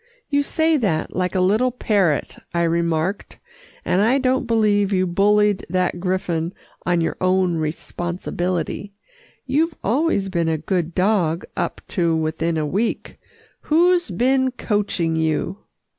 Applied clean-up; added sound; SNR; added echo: none; none; none; none.